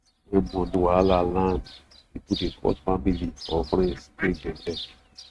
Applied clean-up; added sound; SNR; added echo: neural mask model RNNoise.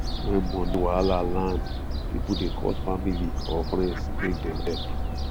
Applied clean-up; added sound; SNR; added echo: none; Fowl; -1 dB; none.